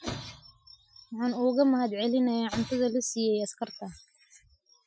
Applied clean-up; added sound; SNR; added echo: classical method Wiener filter.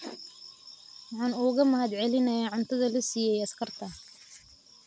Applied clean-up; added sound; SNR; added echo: none; none; none; none.